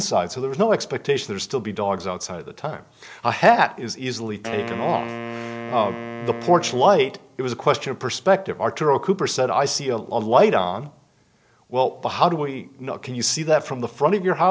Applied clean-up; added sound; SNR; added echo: none; Wind instrument, woodwind instrument; 11 dB; none.